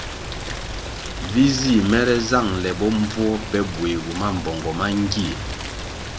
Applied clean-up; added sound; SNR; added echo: none; Rain; 8 dB; none.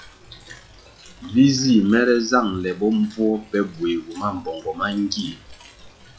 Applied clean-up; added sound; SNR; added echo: classical method log-MMSE.